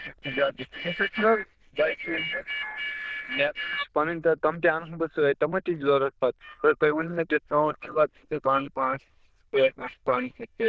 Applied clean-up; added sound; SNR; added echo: neural diffusion model UNIVERSE++.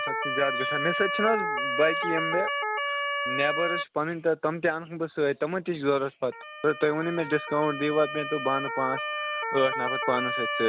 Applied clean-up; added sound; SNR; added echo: none; Motor vehicle (road) / Siren; 3 dB; none.